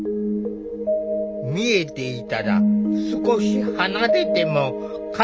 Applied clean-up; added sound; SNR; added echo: none; none; none; none.